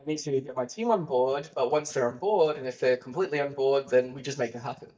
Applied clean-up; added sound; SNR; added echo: neural mask model DeepFilterNet 3.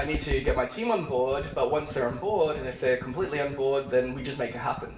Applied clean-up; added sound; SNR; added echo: none; Computer keyboard; 11 dB; reverberation time 0.6 s.